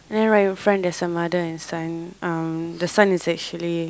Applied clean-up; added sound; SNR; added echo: none; none; none; none.